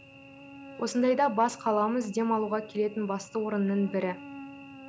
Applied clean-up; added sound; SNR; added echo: none; Cricket / Buzz; 18 dB; none.